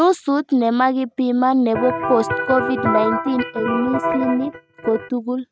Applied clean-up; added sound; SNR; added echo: neural mask model RNNoise.